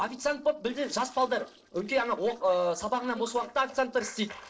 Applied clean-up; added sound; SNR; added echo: neural separator model SepFormer DNS4.